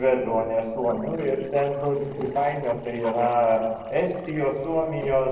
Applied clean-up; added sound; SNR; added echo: neural separator model SepFormer DNS4.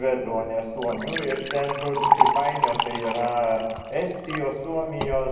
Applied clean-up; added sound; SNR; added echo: none; Liquid; 1 dB; reverberation time 1.2 s.